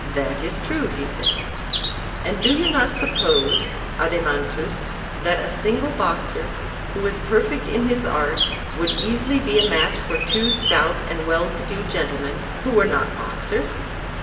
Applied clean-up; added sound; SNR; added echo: none; Bird; 2 dB; reverberation time 2.3 s.